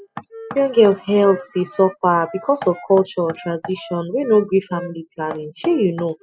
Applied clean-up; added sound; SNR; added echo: classical method spectral subtraction.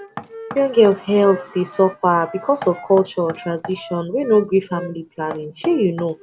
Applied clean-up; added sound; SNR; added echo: none; Knock + Wind instrument, woodwind instrument; 16 dB; none.